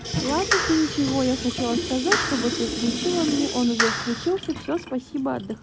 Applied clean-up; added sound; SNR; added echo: none; Sink (filling or washing) / Water tap, faucet + Clapping; 2 dB; none.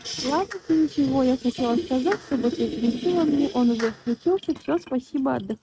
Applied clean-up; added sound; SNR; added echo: neural mask model RNNoise.